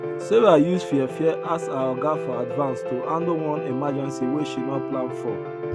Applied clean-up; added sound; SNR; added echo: none; Piano; 6 dB; none.